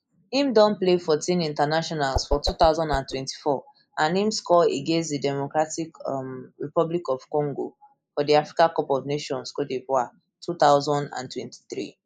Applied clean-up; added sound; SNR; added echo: neural mask model Resemble Enhance denoiser.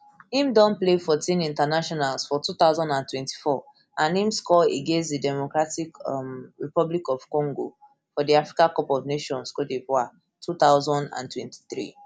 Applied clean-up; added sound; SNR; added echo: none; none; none; none.